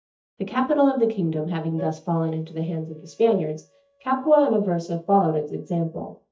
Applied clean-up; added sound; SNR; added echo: neural mask model DeepFilterNet 3.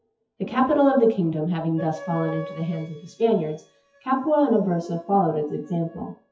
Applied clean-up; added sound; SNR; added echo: classical method WPE with log-MMSE.